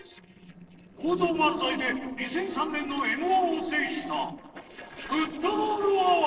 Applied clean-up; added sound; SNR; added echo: neural separator model SepFormer DNS4.